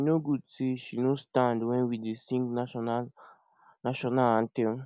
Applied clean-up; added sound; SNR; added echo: none; none; none; none.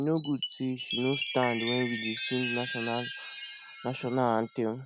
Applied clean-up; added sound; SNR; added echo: none; Chime; 2 dB; none.